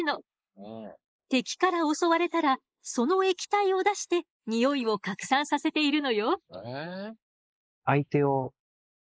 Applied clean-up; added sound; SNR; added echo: neural mask model Resemble Enhance denoiser.